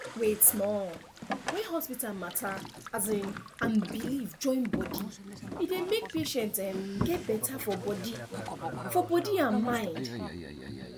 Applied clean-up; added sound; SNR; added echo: none; Boat, Water vehicle; 7 dB; none.